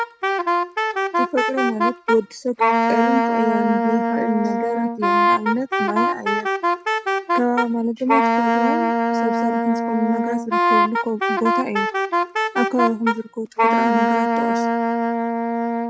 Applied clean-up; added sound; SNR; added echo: none; Wind instrument, woodwind instrument; -5 dB; none.